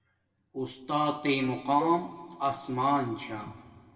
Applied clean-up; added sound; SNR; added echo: none; Cowbell; 14 dB; reverberation time 1.7 s.